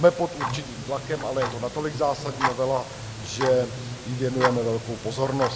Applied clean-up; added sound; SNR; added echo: none; Tick-tock; 6 dB; none.